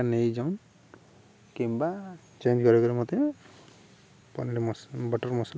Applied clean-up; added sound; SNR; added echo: none; none; none; none.